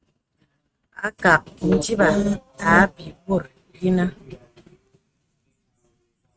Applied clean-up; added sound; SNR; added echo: neural mask model RNNoise.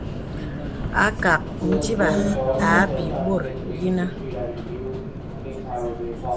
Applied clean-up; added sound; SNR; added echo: none; Subway, metro, underground; 1 dB; none.